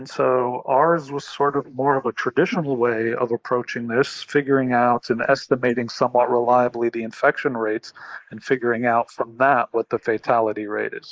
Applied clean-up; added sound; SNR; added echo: neural mask model Resemble Enhance denoiser.